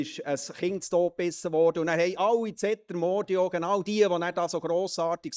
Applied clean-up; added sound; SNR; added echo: neural mask model DeepFilterNet 3.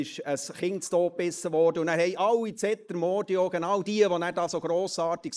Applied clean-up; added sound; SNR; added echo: neural mask model Resemble Enhance denoiser.